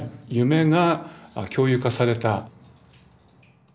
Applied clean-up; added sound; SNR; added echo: none; none; none; none.